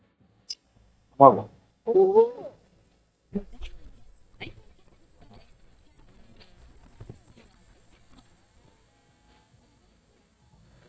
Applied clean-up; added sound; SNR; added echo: neural mask model DeepFilterNet 3.